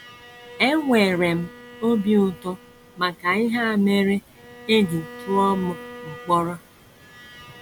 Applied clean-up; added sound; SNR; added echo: none; Bowed string instrument; 19 dB; none.